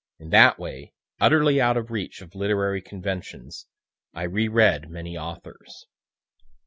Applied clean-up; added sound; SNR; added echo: none; none; none; none.